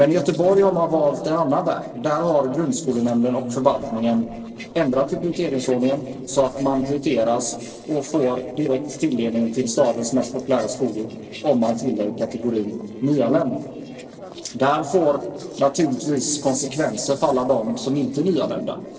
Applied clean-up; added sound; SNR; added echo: neural separator model SepFormer DNS4.